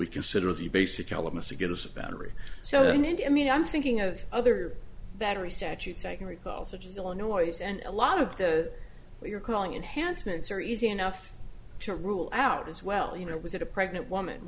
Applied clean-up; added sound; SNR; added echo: none; none; none; none.